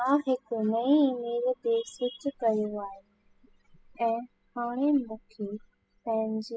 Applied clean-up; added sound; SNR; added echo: classical method spectral subtraction.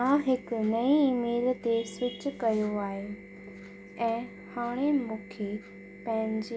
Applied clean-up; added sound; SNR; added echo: none; none; none; none.